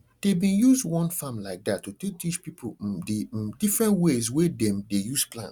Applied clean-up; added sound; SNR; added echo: none; none; none; none.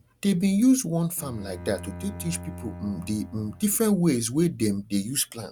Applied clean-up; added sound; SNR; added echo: none; Bowed string instrument; 15 dB; none.